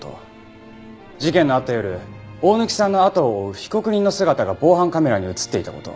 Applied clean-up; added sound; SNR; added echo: none; none; none; none.